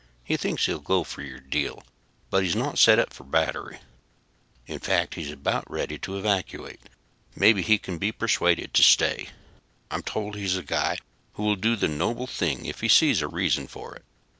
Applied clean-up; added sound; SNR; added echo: none; none; none; none.